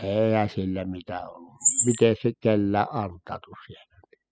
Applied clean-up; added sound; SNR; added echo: classical method spectral subtraction.